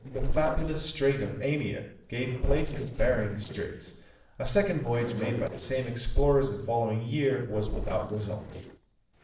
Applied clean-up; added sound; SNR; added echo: neural separator model SepFormer DNS4.